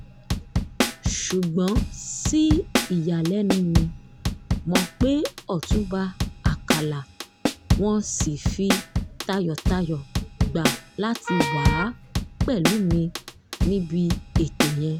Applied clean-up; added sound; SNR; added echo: none; Wind instrument, woodwind instrument + Drum kit; 0 dB; none.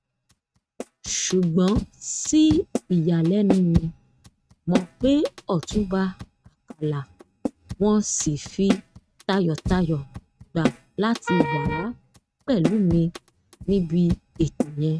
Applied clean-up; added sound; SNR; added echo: neural mask model RNNoise.